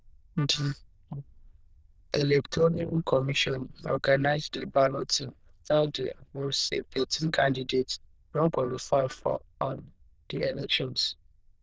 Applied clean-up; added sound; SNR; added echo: neural diffusion model UNIVERSE++.